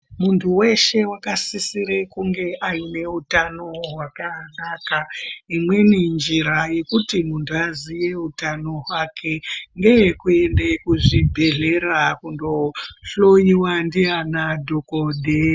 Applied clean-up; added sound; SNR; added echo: none; none; none; none.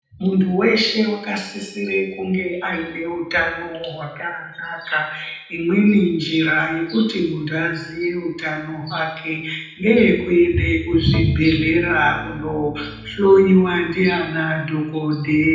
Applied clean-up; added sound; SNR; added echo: none; Organ; 14 dB; reverberation time 0.8 s.